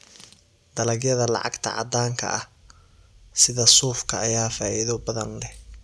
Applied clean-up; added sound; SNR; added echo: none; none; none; none.